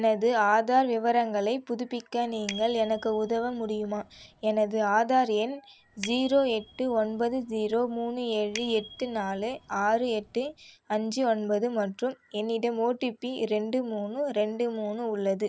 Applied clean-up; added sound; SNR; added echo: none; Bicycle bell; 18 dB; none.